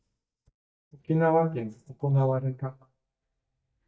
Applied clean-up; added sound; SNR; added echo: neural mask model DeepFilterNet 3.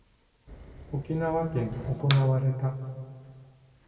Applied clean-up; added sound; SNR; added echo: none; Fire; 13 dB; reverberation time 2.1 s.